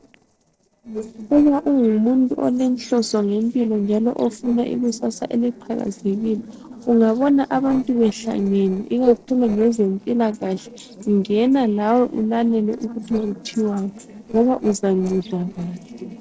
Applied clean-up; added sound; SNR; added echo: neural separator model SepFormer DNS4.